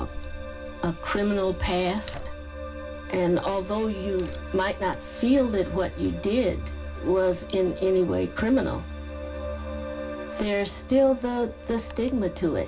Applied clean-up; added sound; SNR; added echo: none; Tearing / Wood; 19 dB; reverberation time 0.2 s.